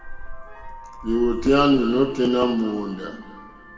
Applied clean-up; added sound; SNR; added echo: none; Vehicle horn, car horn, honking; 13 dB; reverberation time 1.8 s.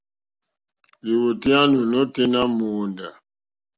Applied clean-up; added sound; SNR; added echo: none; none; none; none.